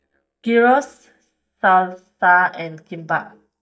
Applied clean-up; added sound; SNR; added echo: neural mask model DeepFilterNet 3.